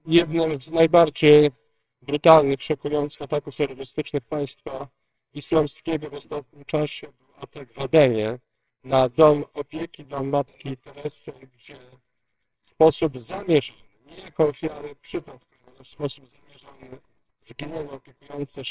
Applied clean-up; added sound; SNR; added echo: neural separator model SepFormer WHAMR!.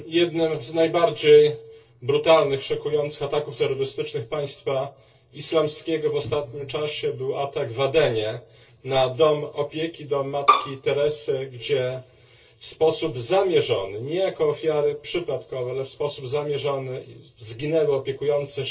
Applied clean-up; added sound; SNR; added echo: neural separator model SepFormer DNS4.